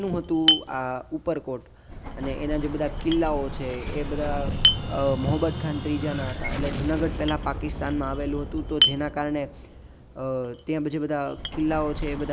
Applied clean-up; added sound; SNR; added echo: none; Chink, clink + Explosion; 1 dB; none.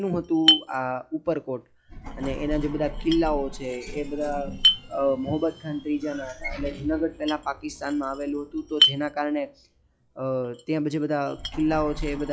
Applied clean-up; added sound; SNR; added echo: classical method log-MMSE.